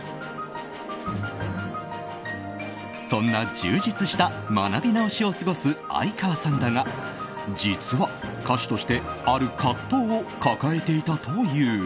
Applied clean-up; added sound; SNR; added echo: none; none; none; none.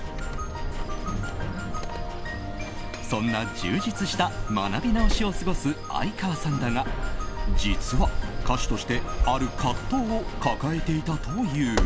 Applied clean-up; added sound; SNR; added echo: none; Sliding door; 0 dB; none.